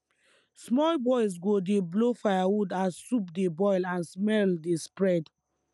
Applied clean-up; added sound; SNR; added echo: none; none; none; none.